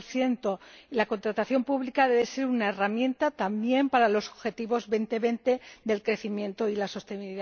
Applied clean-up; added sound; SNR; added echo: none; none; none; none.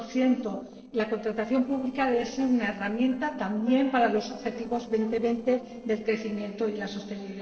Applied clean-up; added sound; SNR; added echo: neural separator model SepFormer DNS4.